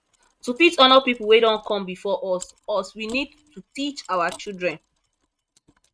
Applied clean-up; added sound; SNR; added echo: neural mask model RNNoise.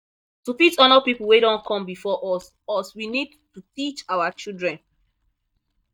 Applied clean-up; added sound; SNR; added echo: neural mask model DeepFilterNet 3.